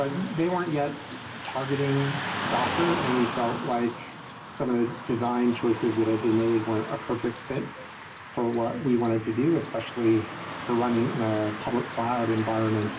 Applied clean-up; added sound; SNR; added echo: none; Car passing by / Traffic noise, roadway noise; 9 dB; reverberation time 2.5 s.